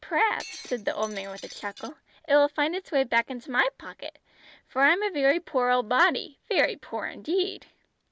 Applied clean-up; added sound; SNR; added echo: none; Shatter; 17 dB; none.